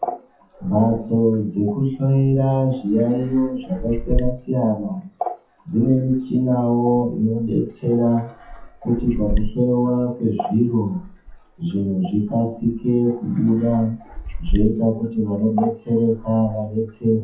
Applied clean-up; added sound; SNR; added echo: classical method WPE with log-MMSE.